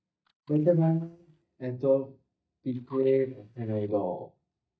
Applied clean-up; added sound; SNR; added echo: neural mask model DeepFilterNet 3.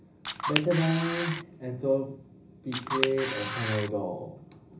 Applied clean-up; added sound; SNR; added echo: none; Camera; 0 dB; reverberation time 0.4 s.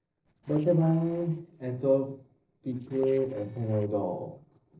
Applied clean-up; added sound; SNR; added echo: neural separator model SepFormer DNS4.